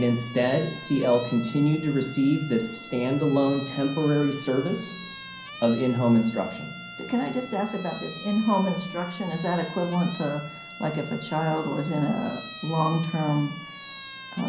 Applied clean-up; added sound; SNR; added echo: none; Siren; 15 dB; reverberation time 0.6 s.